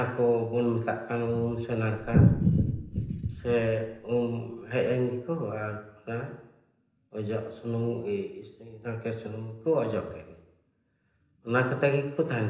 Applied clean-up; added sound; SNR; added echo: none; Boom; 19 dB; reverberation time 0.9 s.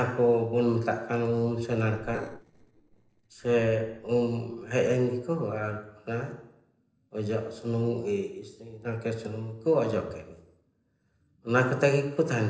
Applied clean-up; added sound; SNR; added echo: neural separator model SepFormer DNS4.